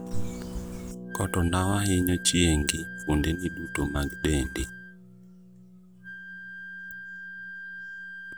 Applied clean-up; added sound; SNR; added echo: none; Harp + Wind instrument, woodwind instrument; 10 dB; none.